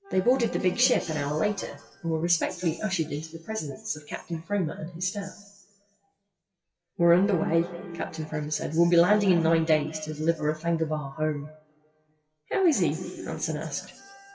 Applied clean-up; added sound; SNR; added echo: classical method WPE with log-MMSE.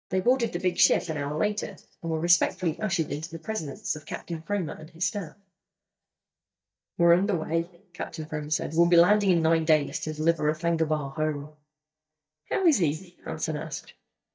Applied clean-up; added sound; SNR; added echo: neural mask model DeepFilterNet 3.